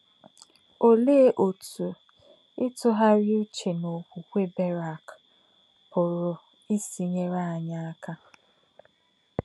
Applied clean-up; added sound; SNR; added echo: none; none; none; none.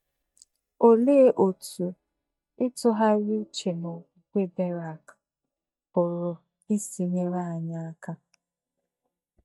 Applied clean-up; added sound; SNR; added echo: neural mask model DeepFilterNet 3.